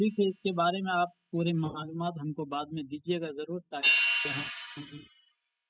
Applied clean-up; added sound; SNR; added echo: classical method spectral subtraction.